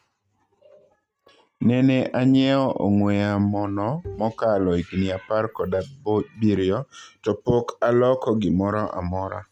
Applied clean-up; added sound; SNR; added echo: neural mask model RNNoise.